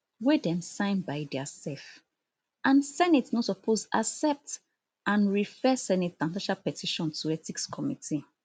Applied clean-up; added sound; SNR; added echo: none; none; none; none.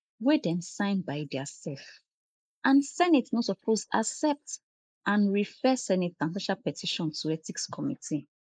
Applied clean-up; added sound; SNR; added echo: neural mask model Resemble Enhance denoiser.